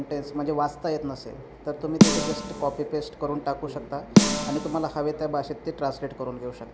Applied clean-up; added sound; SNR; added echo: none; Snare drum; -5 dB; none.